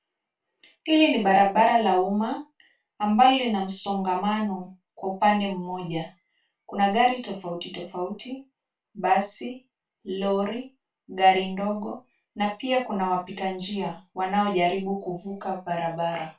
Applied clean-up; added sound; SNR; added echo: none; none; none; reverberation time 0.2 s.